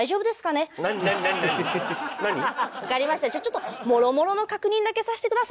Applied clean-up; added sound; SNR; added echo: none; none; none; none.